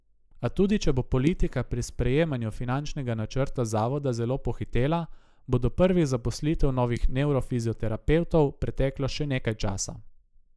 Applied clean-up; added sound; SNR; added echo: neural mask model Resemble Enhance denoiser.